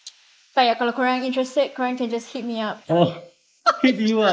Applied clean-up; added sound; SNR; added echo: neural mask model Resemble Enhance denoiser.